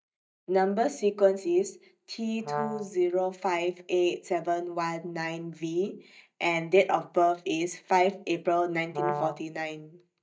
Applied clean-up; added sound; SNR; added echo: neural mask model DeepFilterNet 3.